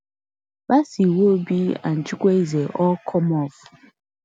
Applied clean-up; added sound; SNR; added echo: none; none; none; none.